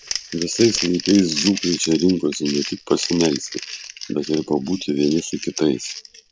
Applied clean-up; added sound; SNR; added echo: none; Crumpling, crinkling; 9 dB; none.